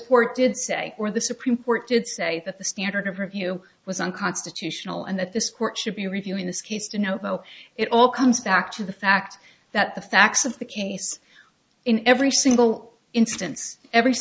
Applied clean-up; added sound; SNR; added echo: none; none; none; none.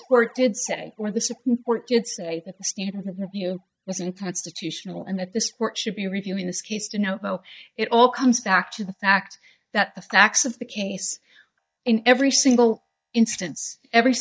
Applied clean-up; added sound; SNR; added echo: neural mask model DeepFilterNet 3.